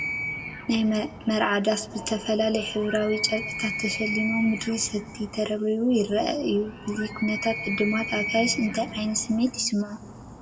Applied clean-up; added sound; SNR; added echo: none; Animal; 9 dB; reverberation time 0.9 s.